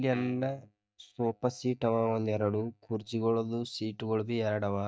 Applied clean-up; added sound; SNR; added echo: neural mask model DeepFilterNet 3.